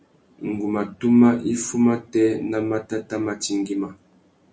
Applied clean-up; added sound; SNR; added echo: none; none; none; none.